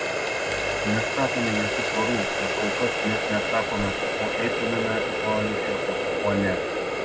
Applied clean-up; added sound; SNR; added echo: none; Water tap, faucet; -3 dB; reverberation time 0.4 s.